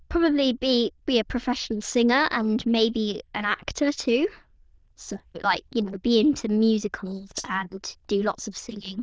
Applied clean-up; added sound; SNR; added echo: neural diffusion model UNIVERSE++.